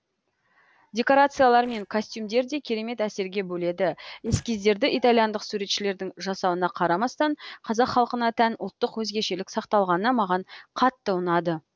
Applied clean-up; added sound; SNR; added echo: neural separator model SepFormer DNS4.